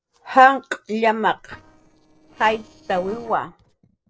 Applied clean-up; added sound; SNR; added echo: neural separator model SepFormer DNS4.